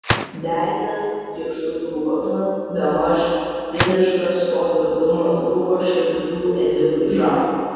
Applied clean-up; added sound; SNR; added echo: none; Gunshot, gunfire; 12 dB; reverberation time 2.1 s.